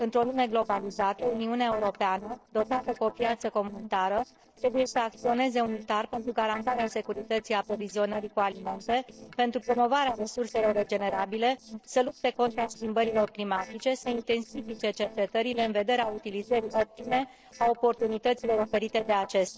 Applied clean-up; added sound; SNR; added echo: neural separator model SepFormer DNS4.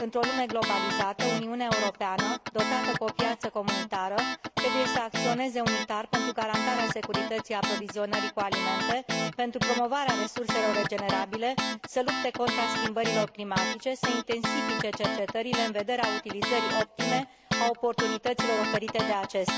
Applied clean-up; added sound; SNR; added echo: none; Guitar; 0 dB; none.